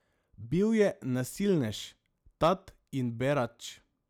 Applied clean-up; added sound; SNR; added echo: none; none; none; none.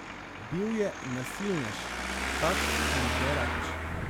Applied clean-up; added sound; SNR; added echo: none; Traffic noise, roadway noise; -3 dB; none.